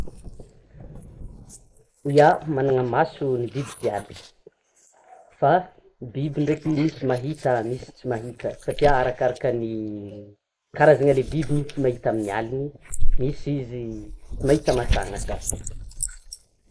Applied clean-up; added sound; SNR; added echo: neural mask model Resemble Enhance denoiser.